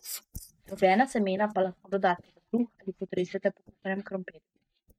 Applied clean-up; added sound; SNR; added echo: neural mask model DeepFilterNet 3.